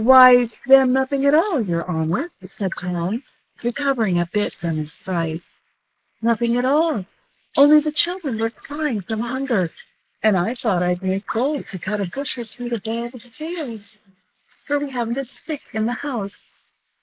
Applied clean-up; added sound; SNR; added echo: neural mask model Resemble Enhance denoiser.